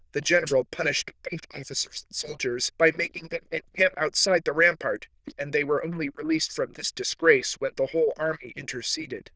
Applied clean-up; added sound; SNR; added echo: neural diffusion model UNIVERSE++.